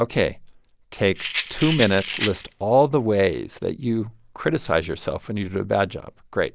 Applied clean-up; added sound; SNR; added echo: none; Rattle; 6 dB; none.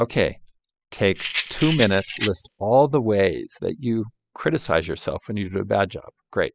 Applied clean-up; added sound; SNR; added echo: classical method spectral subtraction.